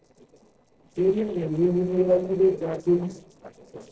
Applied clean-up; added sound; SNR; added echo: neural separator model SepFormer DNS4.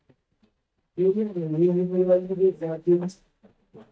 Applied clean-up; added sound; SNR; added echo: neural mask model DeepFilterNet 3.